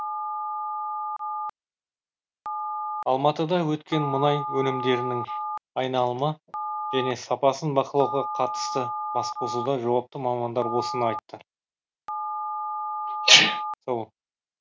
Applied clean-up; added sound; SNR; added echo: none; Telephone; 6 dB; none.